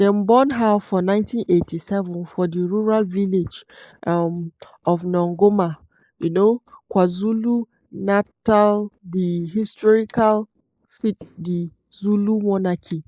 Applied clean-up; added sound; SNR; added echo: neural mask model Resemble Enhance denoiser.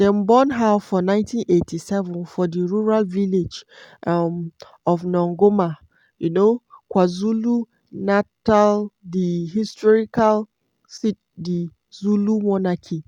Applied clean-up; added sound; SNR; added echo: none; none; none; none.